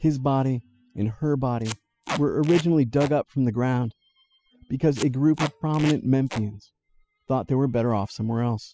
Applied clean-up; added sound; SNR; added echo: classical method spectral subtraction.